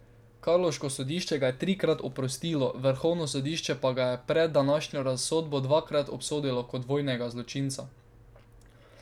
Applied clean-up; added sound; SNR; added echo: none; none; none; none.